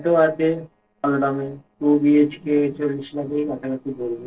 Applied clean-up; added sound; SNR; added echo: neural separator model SepFormer DNS4.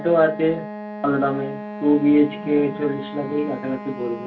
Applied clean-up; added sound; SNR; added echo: none; Wind instrument, woodwind instrument; 12 dB; reverberation time 0.2 s.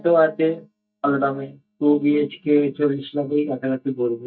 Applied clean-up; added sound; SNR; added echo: neural mask model DeepFilterNet 3.